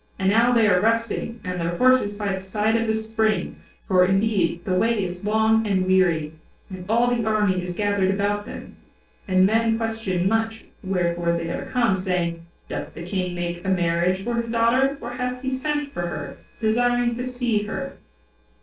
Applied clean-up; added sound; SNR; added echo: neural separator model SepFormer DNS4.